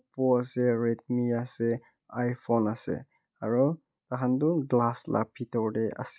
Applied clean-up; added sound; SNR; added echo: none; none; none; none.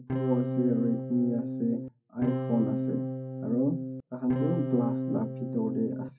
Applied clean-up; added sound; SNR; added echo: none; Electric guitar / Strum; 2 dB; reverberation time 0.4 s.